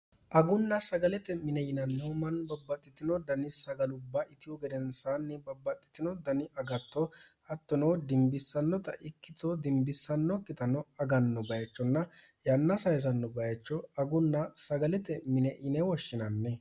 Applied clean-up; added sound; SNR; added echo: none; none; none; none.